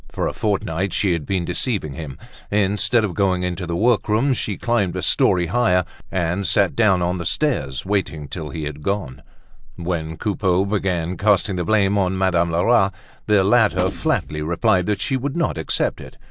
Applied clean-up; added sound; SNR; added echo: none; Gunshot, gunfire; 9 dB; none.